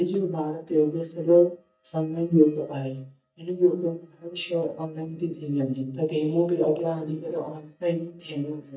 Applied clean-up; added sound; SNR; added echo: neural mask model DeepFilterNet 3.